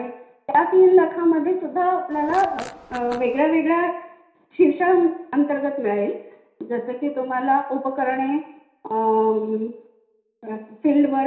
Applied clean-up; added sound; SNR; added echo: none; Fart; 17 dB; reverberation time 0.7 s.